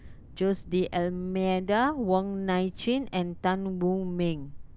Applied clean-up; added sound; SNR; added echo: none; Thunder; 16 dB; none.